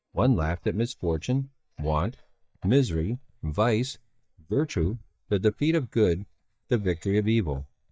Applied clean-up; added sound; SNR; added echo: neural mask model DeepFilterNet 3.